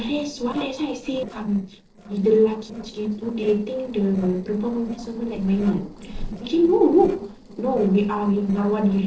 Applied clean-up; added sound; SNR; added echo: neural separator model SepFormer DNS4.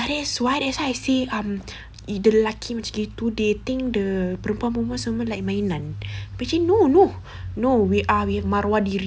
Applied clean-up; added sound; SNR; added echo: none; none; none; none.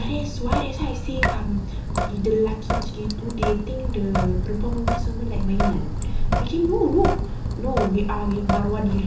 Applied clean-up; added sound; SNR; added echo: none; Drip / Sink (filling or washing); -2 dB; reverberation time 1.2 s.